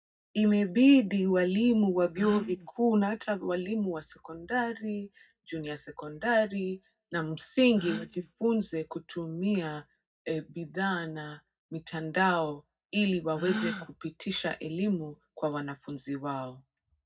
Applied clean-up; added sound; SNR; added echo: neural mask model DeepFilterNet 3.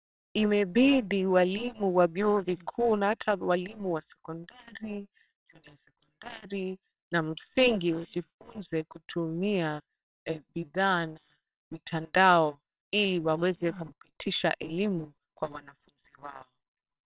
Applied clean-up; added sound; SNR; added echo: neural separator model SepFormer WHAMR!.